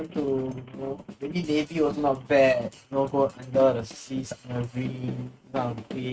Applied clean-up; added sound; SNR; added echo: neural mask model RNNoise.